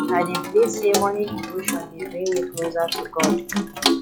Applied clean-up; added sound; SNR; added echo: classical method log-MMSE.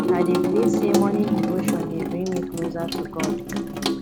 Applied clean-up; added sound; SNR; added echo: none; Sink (filling or washing) / Water tap, faucet; -4 dB; none.